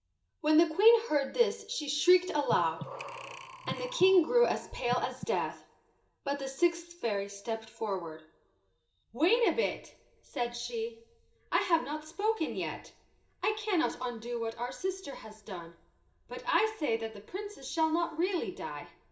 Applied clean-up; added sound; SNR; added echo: none; Breathing; 12 dB; reverberation time 0.6 s.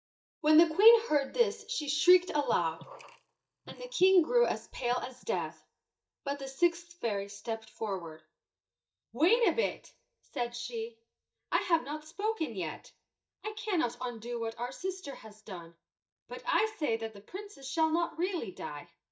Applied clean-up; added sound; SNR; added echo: neural mask model DeepFilterNet 3.